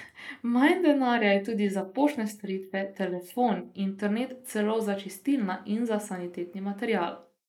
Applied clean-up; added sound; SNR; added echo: neural mask model Resemble Enhance denoiser.